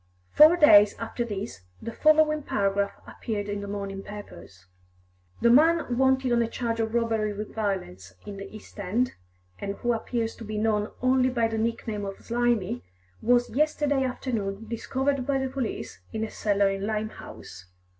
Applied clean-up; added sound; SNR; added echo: none; none; none; none.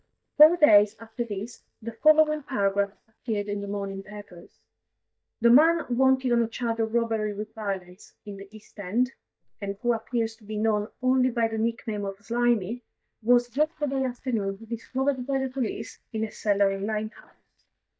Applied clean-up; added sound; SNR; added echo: neural mask model DeepFilterNet 3.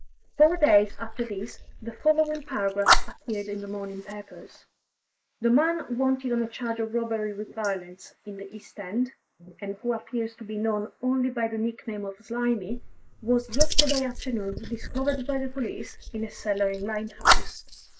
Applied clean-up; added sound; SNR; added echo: neural mask model Resemble Enhance denoiser.